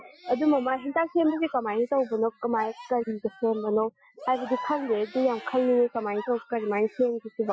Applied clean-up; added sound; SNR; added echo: classical method Wiener filter.